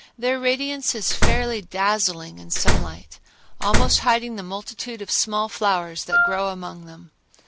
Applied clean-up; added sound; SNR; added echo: none; Wind instrument, woodwind instrument + Slam; -5 dB; none.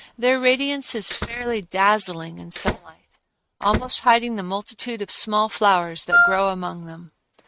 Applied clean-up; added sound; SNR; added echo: neural mask model RNNoise.